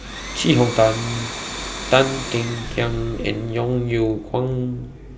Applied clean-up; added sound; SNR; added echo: none; Domestic sounds, home sounds; 12 dB; none.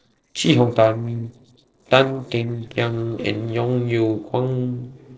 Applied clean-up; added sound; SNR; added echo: neural separator model SepFormer DNS4.